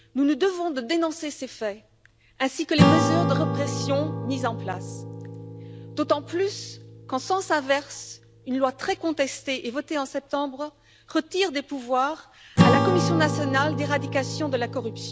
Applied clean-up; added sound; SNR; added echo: none; Acoustic guitar / Strum; 1 dB; none.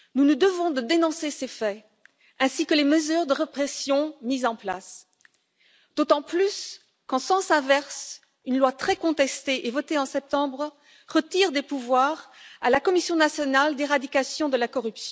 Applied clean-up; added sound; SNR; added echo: none; none; none; none.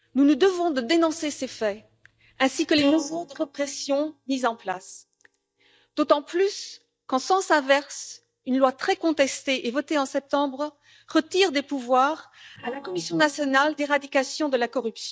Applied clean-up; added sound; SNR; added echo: neural mask model DeepFilterNet 3.